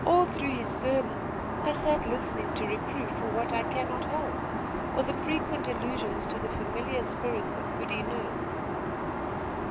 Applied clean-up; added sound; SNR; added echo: none; Aircraft; -1 dB; none.